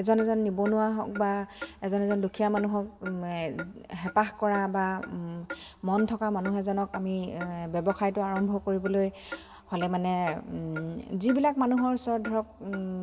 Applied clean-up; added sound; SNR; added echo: none; Clock; 16 dB; reverberation time 1.2 s.